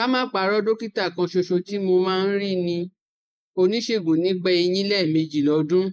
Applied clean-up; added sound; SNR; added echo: neural mask model Resemble Enhance denoiser.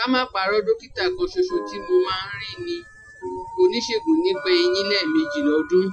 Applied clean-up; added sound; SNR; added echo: classical method Wiener filter.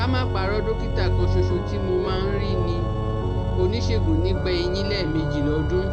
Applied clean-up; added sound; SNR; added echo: none; Organ; -4 dB; none.